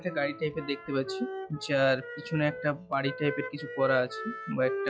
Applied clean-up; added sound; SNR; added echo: classical method log-MMSE.